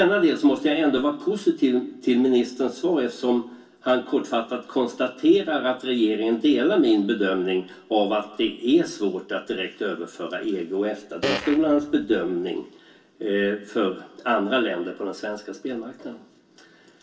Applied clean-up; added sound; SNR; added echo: none; Fart; 8 dB; reverberation time 0.2 s.